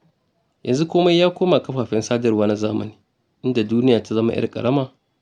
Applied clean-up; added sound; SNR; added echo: none; none; none; none.